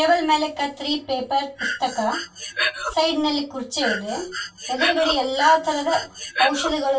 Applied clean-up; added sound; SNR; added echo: none; Breathing; 5 dB; reverberation time 0.2 s.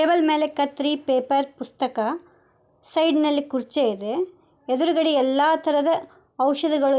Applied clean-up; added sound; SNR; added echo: none; none; none; none.